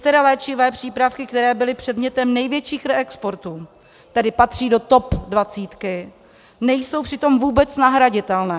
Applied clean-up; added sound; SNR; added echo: none; none; none; none.